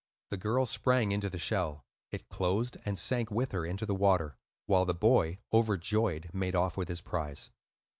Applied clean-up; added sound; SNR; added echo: none; none; none; none.